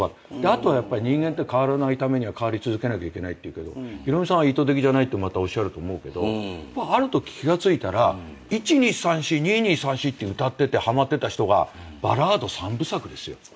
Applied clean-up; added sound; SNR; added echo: none; none; none; none.